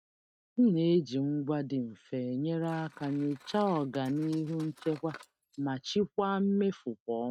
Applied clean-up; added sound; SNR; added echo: neural mask model RNNoise.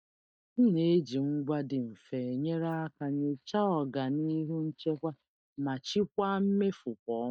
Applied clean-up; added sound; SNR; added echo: neural mask model DeepFilterNet 3.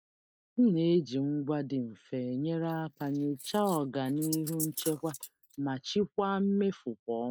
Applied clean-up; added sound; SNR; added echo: neural mask model Resemble Enhance denoiser.